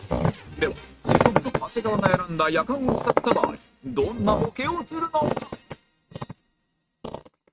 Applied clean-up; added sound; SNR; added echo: neural mask model RNNoise.